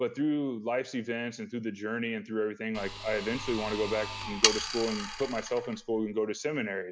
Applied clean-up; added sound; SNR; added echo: none; Sawing; 3 dB; none.